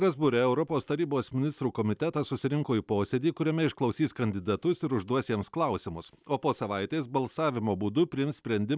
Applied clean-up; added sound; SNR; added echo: none; none; none; none.